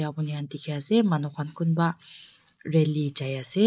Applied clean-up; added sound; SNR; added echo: neural mask model Resemble Enhance denoiser.